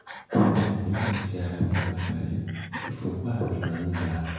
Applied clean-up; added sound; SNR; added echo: none; Breathing; 11 dB; reverberation time 1.0 s.